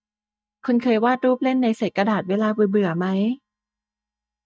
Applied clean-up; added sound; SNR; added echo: neural mask model DeepFilterNet 3.